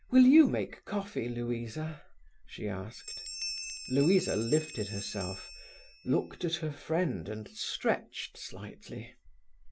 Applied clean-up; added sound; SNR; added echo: none; Bell; 15 dB; none.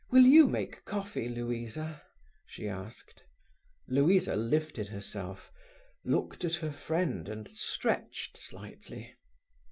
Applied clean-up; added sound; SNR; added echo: none; none; none; none.